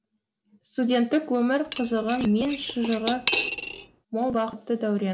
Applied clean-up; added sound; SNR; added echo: none; Cutlery, silverware / Dishes, pots, and pans; 0 dB; none.